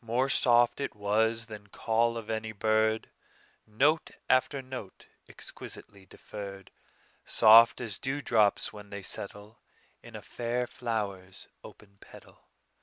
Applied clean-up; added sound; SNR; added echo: none; none; none; none.